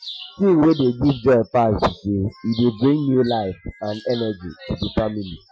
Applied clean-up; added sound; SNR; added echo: classical method Wiener filter.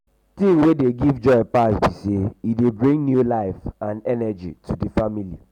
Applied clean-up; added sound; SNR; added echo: none; none; none; none.